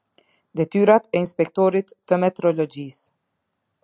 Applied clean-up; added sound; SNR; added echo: none; none; none; none.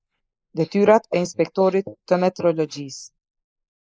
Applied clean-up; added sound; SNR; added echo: neural mask model Resemble Enhance denoiser.